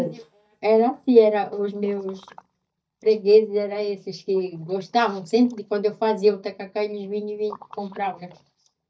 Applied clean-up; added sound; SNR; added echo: neural mask model DeepFilterNet 3.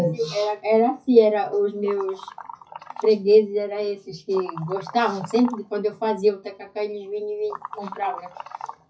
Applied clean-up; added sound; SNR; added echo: classical method WPE with log-MMSE.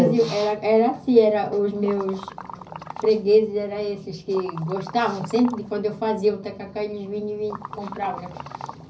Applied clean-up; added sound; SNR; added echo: none; Liquid; 14 dB; reverberation time 0.5 s.